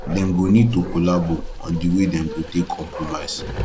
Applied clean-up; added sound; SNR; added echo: none; Bark; 10 dB; none.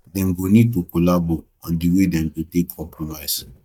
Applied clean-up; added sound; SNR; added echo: neural mask model DeepFilterNet 3.